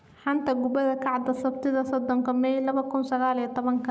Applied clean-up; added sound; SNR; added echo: none; none; none; none.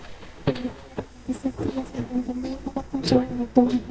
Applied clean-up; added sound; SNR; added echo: neural mask model DeepFilterNet 3.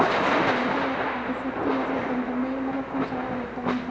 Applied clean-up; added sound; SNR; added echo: none; Thunder / Rain; -3 dB; reverberation time 0.5 s.